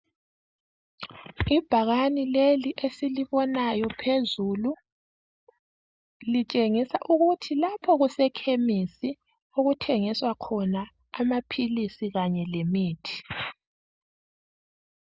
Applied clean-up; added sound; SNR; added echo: none; none; none; none.